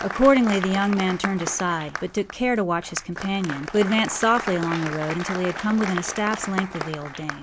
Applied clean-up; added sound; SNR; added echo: none; Applause; 9 dB; none.